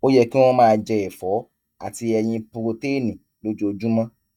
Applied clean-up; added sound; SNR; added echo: neural mask model DeepFilterNet 3.